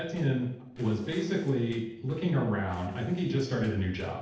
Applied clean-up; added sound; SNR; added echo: neural separator model SepFormer DNS4.